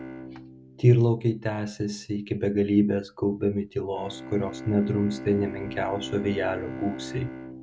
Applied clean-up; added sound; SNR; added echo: none; Bowed string instrument; 14 dB; none.